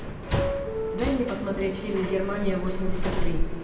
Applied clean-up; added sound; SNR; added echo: none; Subway, metro, underground; -2 dB; reverberation time 2.0 s.